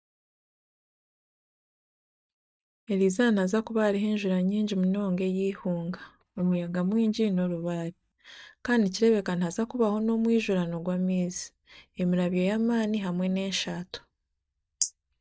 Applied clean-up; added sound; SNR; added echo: neural mask model DeepFilterNet 3.